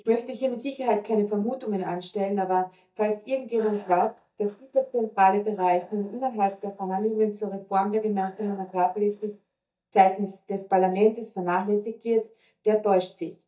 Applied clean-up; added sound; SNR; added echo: neural mask model DeepFilterNet 3.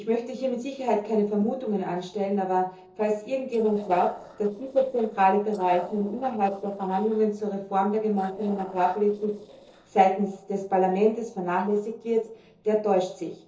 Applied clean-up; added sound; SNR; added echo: neural separator model SepFormer DNS4.